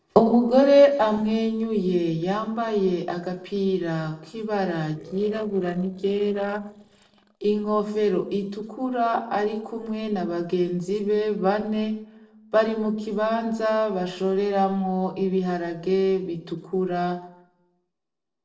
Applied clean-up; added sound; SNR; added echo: neural separator model SepFormer DNS4.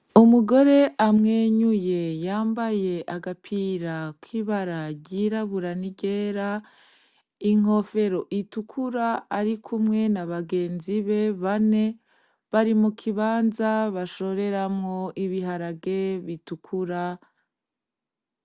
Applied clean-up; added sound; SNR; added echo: none; none; none; none.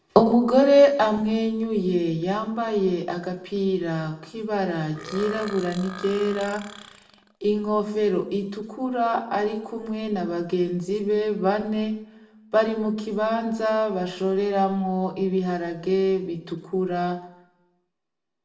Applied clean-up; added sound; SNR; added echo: none; Burping, eructation; 16 dB; reverberation time 0.6 s.